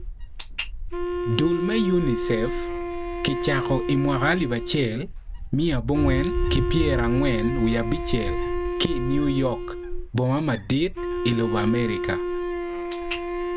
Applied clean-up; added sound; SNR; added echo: none; Wind instrument, woodwind instrument + Wind; 2 dB; none.